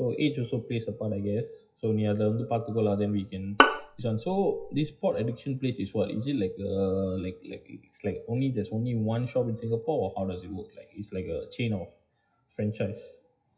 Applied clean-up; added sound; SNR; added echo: classical method WPE with log-MMSE.